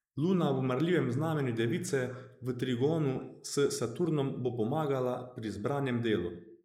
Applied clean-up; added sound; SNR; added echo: neural mask model Resemble Enhance denoiser.